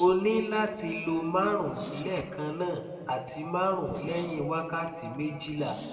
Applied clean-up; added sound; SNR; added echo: none; Zipper (clothing); 18 dB; reverberation time 1.9 s.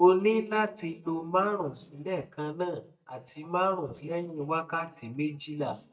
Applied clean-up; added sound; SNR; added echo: neural mask model DeepFilterNet 3.